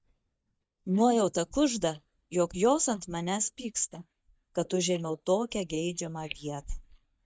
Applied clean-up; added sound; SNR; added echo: neural mask model DeepFilterNet 3.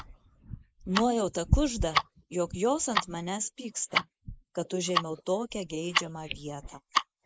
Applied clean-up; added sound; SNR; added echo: neural mask model Resemble Enhance denoiser.